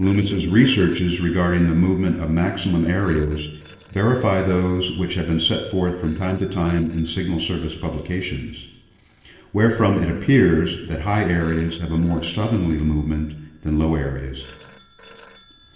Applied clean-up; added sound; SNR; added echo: neural separator model SepFormer DNS4.